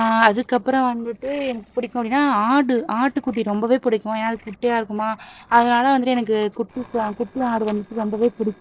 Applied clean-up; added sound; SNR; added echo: neural separator model SepFormer DNS4.